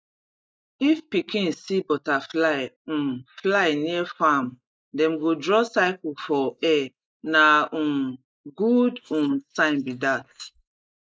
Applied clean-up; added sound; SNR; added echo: neural mask model Resemble Enhance denoiser.